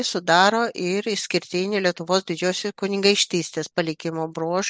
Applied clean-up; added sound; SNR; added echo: none; none; none; none.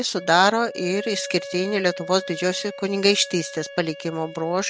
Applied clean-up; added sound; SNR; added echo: none; Wind instrument, woodwind instrument; 14 dB; none.